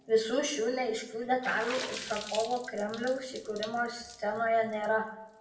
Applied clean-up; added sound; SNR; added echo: none; Water / Splash, splatter; 14 dB; reverberation time 0.7 s.